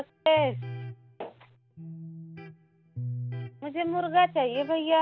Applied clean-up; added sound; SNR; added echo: none; Electric guitar; 11 dB; none.